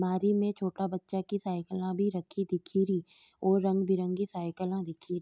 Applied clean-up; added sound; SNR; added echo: none; none; none; none.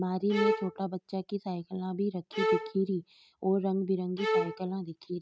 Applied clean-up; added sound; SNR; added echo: neural mask model RNNoise.